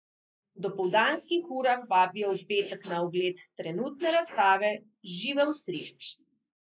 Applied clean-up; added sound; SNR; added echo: neural mask model Resemble Enhance denoiser.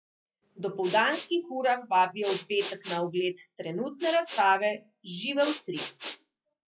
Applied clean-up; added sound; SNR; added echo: classical method log-MMSE.